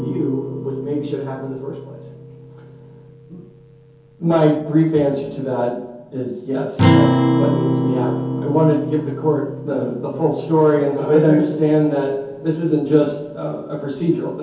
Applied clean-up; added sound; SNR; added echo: none; Acoustic guitar; 4 dB; reverberation time 0.6 s.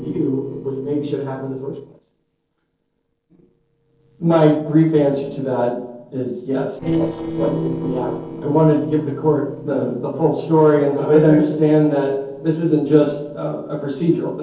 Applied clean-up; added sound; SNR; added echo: neural separator model SepFormer DNS4.